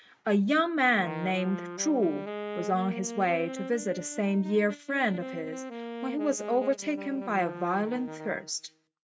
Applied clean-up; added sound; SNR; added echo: neural mask model RNNoise.